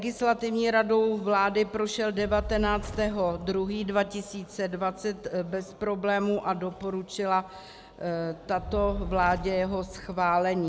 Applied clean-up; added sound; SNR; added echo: none; Fire; 15 dB; none.